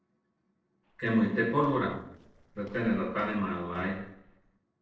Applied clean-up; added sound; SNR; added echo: neural separator model SepFormer DNS4.